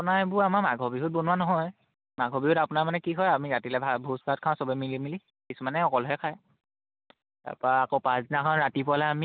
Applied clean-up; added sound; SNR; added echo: none; none; none; none.